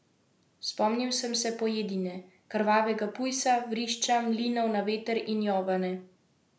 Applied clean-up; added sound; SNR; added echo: none; none; none; none.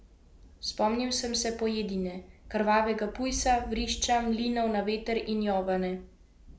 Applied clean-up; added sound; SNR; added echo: none; Thunder; 16 dB; none.